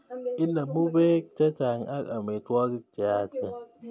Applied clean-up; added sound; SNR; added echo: none; none; none; none.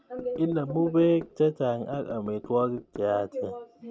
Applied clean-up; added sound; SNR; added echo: none; Knock / Wood; 19 dB; none.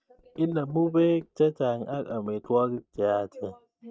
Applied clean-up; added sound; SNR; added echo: neural mask model DeepFilterNet 3.